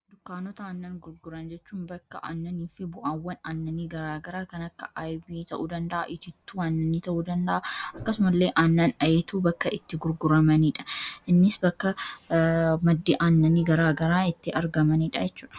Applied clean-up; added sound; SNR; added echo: none; none; none; none.